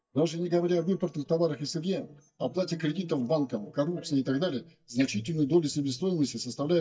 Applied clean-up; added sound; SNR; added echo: neural mask model DeepFilterNet 3.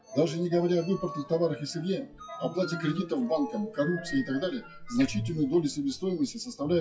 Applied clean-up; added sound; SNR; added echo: classical method WPE with log-MMSE.